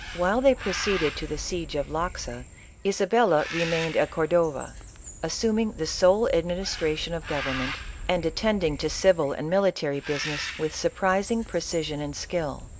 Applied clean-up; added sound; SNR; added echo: none; Bird; 12 dB; none.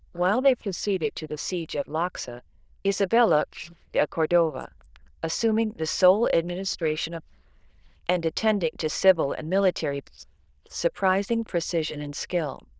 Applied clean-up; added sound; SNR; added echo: neural diffusion model UNIVERSE++.